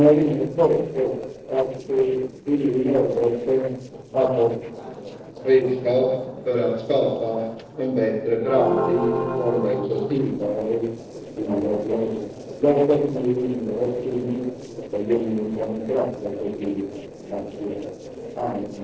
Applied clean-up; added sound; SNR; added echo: neural separator model SepFormer DNS4.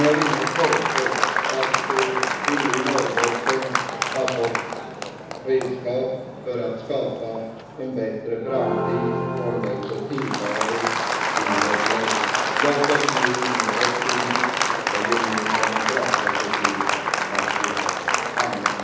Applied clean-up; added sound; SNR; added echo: none; Applause; -3 dB; reverberation time 1.1 s.